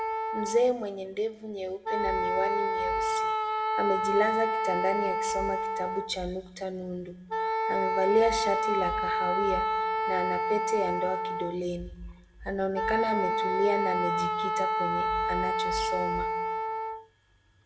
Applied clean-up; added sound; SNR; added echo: none; Wind instrument, woodwind instrument; -2 dB; reverberation time 0.9 s.